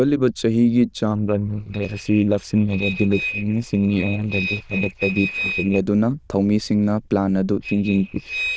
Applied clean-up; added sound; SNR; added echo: neural diffusion model UNIVERSE++.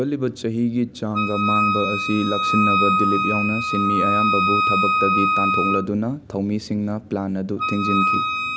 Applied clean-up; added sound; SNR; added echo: none; Wind instrument, woodwind instrument; -1 dB; none.